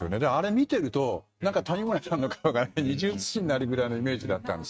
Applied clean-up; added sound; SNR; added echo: neural mask model RNNoise.